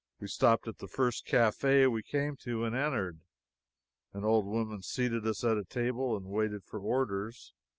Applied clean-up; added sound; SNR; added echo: none; none; none; none.